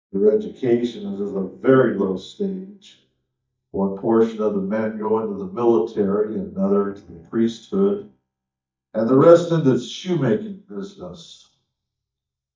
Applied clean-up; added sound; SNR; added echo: neural mask model DeepFilterNet 3.